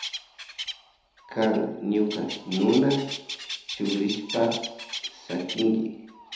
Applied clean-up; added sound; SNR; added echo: none; Bird; 10 dB; reverberation time 0.9 s.